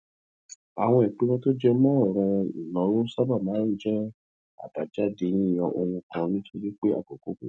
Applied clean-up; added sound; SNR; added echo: none; none; none; none.